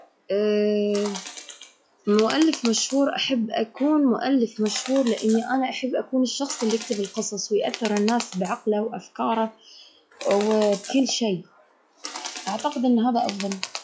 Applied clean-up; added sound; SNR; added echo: classical method log-MMSE.